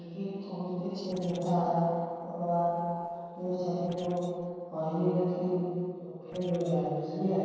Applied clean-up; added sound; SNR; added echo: neural separator model SepFormer DNS4.